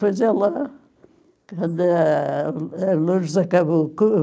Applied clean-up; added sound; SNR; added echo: neural mask model Resemble Enhance denoiser.